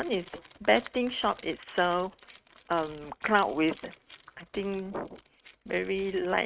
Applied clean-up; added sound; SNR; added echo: neural mask model RNNoise.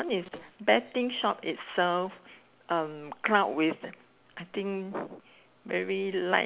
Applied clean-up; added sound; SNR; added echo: none; none; none; none.